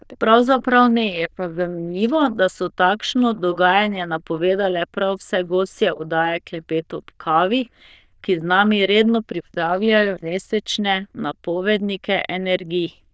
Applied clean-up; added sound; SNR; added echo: neural diffusion model UNIVERSE++.